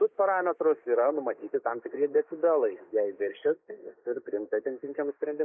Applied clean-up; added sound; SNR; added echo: neural mask model Resemble Enhance denoiser.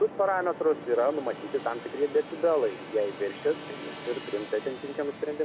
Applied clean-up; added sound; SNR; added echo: none; Traffic noise, roadway noise + Gong; 12 dB; none.